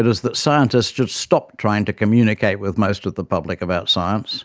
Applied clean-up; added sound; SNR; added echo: none; none; none; none.